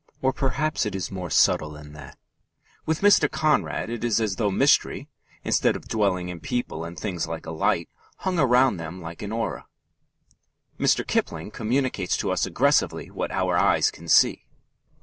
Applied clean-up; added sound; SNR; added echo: none; none; none; none.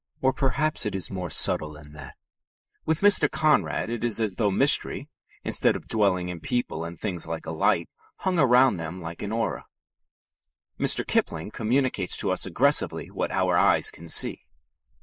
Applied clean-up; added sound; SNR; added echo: neural mask model Resemble Enhance denoiser.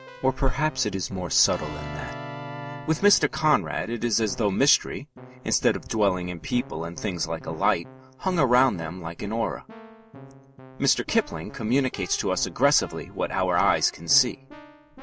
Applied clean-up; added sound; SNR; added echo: none; Keyboard (musical); 17 dB; none.